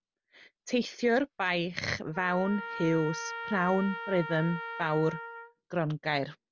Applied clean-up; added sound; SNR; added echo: none; Trumpet; 11 dB; none.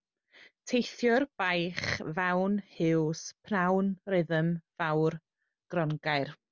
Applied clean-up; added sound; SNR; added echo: none; none; none; none.